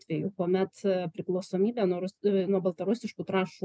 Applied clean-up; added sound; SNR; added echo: none; none; none; none.